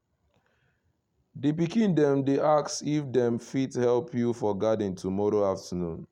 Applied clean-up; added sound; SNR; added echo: none; none; none; none.